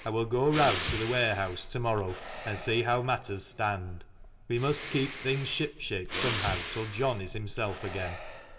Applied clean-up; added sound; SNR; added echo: none; Breathing; 8 dB; reverberation time 0.3 s.